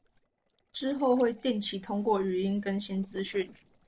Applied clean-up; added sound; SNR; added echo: neural separator model SepFormer DNS4.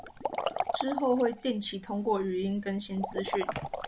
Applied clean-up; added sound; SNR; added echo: none; Liquid; 5 dB; none.